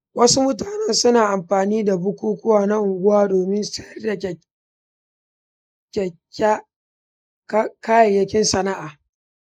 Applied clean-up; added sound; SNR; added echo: neural mask model Resemble Enhance denoiser.